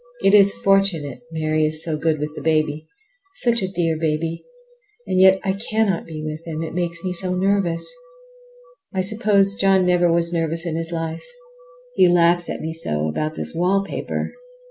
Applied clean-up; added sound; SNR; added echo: none; none; none; none.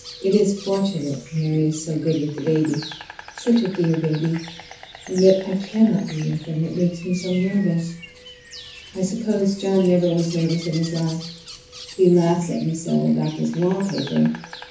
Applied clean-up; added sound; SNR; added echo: none; Insect; 18 dB; reverberation time 0.9 s.